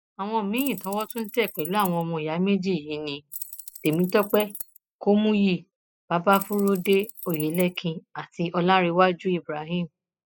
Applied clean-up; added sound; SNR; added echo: classical method spectral subtraction.